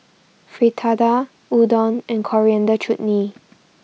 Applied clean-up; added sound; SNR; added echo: none; none; none; none.